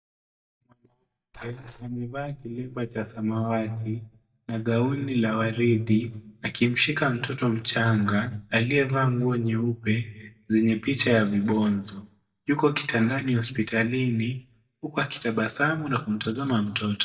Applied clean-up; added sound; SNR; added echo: neural mask model DeepFilterNet 3.